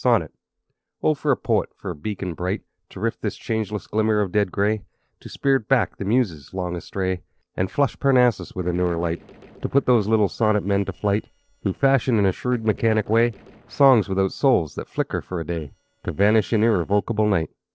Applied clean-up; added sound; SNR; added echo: neural separator model SepFormer DNS4.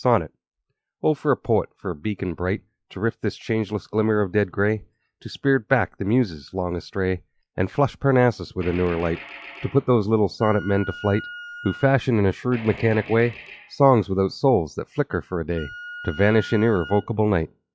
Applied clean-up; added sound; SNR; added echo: classical method log-MMSE.